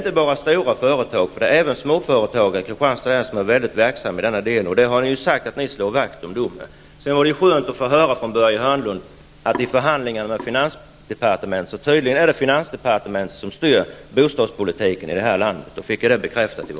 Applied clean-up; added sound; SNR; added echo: none; none; none; none.